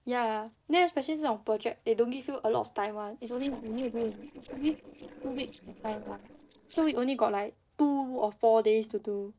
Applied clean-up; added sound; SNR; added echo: neural separator model SepFormer DNS4.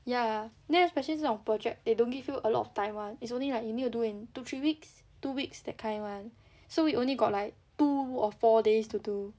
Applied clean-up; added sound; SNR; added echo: none; none; none; none.